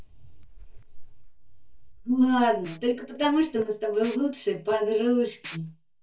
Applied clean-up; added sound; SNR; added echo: neural mask model DeepFilterNet 3.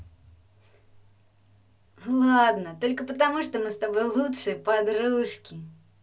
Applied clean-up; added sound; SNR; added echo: none; none; none; none.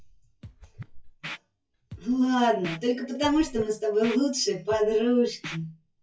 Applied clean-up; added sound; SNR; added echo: classical method WPE with log-MMSE.